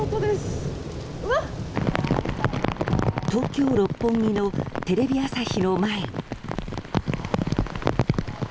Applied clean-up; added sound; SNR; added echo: none; Car; 20 dB; none.